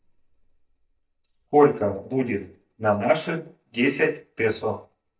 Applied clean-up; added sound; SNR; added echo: neural mask model DeepFilterNet 3.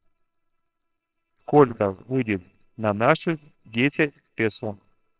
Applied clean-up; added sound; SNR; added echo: neural separator model SepFormer WHAMR!.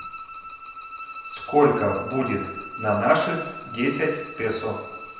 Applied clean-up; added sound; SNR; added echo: none; Bowed string instrument; 11 dB; reverberation time 0.9 s.